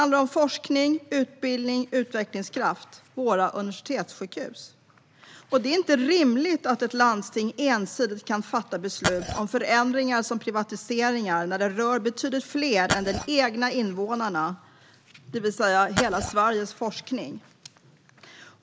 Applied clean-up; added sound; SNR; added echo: none; Glass; 2 dB; none.